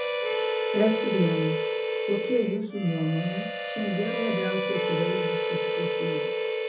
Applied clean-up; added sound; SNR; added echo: none; Harmonica; -1 dB; reverberation time 0.3 s.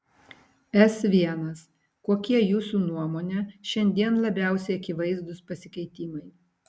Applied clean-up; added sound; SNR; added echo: none; none; none; none.